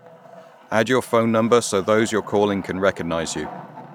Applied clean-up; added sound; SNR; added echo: none; Wood; 19 dB; none.